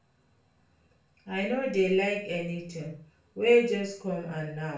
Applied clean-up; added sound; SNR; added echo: none; none; none; reverberation time 0.4 s.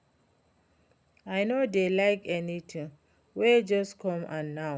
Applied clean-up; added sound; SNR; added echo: none; none; none; none.